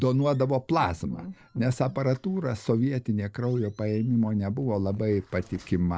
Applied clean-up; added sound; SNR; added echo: neural separator model SepFormer DNS4.